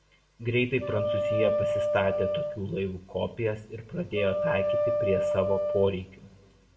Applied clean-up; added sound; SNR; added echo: none; Wind instrument, woodwind instrument; 0 dB; reverberation time 0.6 s.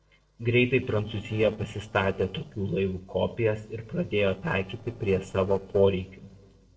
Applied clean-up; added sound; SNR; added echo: neural separator model SepFormer DNS4.